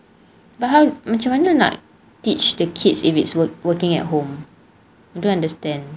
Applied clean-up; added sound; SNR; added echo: none; none; none; none.